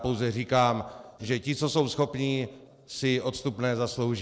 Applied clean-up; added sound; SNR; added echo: neural separator model SepFormer DNS4.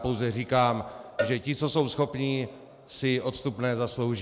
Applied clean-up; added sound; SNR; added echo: none; Cowbell; 11 dB; none.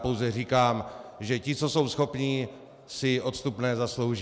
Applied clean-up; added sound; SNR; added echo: none; none; none; none.